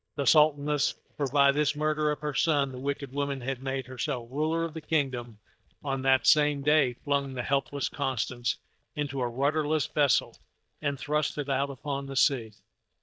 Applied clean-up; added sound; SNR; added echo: neural mask model DeepFilterNet 3.